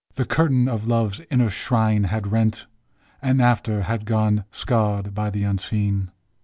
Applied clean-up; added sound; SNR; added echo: none; none; none; none.